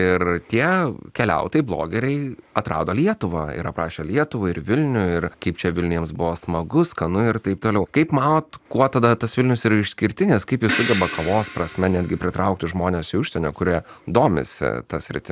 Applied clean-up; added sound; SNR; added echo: none; Crash cymbal; 7 dB; none.